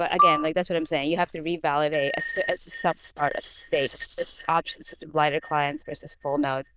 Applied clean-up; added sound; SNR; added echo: neural diffusion model UNIVERSE++.